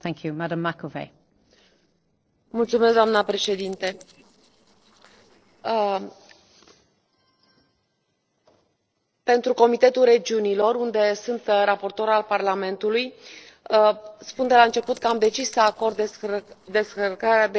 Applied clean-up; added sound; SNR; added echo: neural separator model SepFormer DNS4.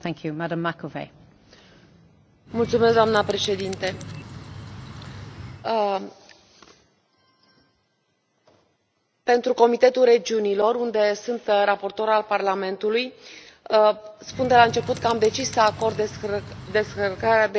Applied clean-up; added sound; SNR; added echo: none; Bird; 13 dB; none.